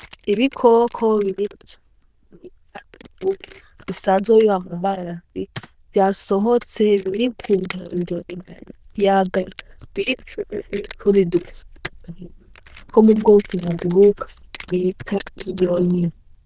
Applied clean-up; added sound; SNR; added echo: neural diffusion model UNIVERSE++.